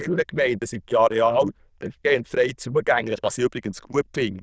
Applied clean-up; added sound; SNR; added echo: neural diffusion model UNIVERSE++.